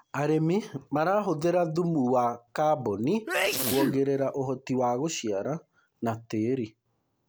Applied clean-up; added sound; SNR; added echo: none; Sneeze; 3 dB; none.